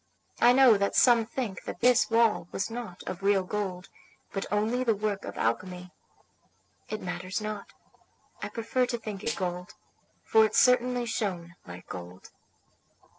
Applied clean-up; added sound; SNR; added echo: neural separator model SepFormer DNS4.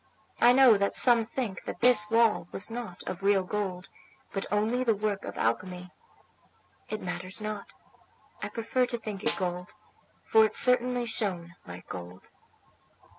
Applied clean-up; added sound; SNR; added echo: none; Snare drum; 9 dB; none.